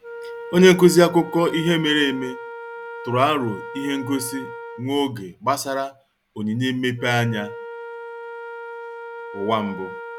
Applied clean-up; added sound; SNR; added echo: none; Wind instrument, woodwind instrument; 13 dB; none.